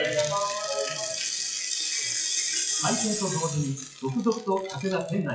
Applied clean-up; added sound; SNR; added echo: classical method WPE with log-MMSE.